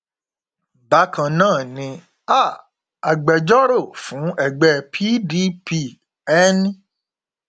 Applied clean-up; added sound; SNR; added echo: none; none; none; none.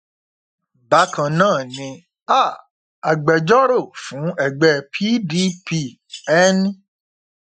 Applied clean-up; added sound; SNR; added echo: classical method Wiener filter.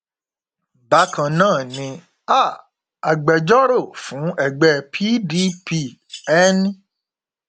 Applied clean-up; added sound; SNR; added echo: none; Bird vocalization, bird call, bird song; 17 dB; none.